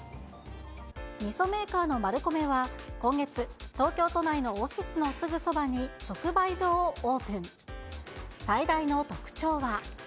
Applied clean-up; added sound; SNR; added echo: none; none; none; none.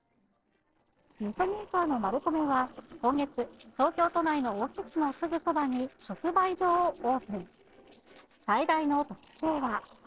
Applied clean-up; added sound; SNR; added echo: neural separator model SepFormer DNS4.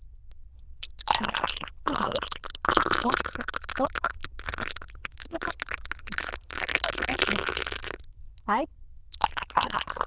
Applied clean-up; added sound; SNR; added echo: neural diffusion model UNIVERSE++.